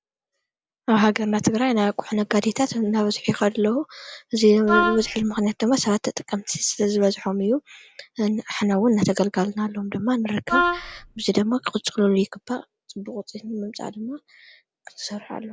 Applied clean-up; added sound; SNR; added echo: none; Wind instrument, woodwind instrument; 1 dB; none.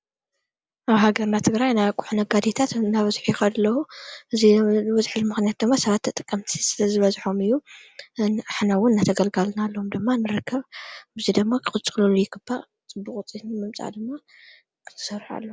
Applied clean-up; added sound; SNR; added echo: none; none; none; none.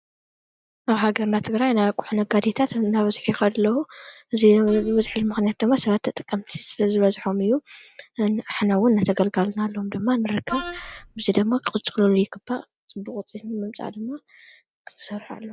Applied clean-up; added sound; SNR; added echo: neural mask model DeepFilterNet 3.